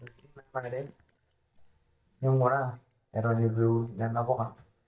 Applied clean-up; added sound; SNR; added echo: neural mask model DeepFilterNet 3.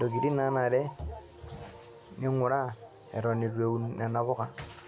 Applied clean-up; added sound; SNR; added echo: none; none; none; none.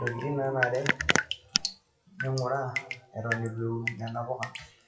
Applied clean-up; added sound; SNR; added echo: classical method WPE with log-MMSE.